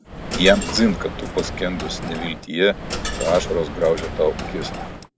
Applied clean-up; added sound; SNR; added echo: none; Coin (dropping); 7 dB; none.